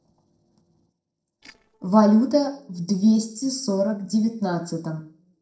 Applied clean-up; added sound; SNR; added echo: neural separator model SepFormer DNS4.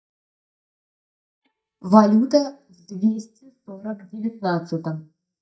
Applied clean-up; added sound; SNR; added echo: neural mask model DeepFilterNet 3.